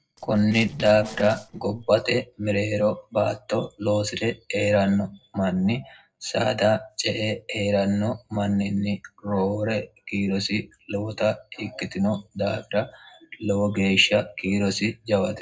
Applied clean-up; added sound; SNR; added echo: neural separator model SepFormer DNS4.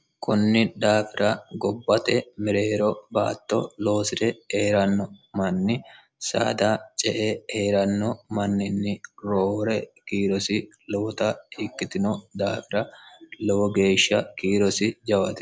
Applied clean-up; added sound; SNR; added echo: none; none; none; none.